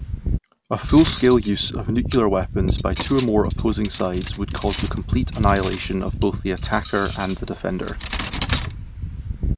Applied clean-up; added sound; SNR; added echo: none; Cutlery, silverware; 4 dB; none.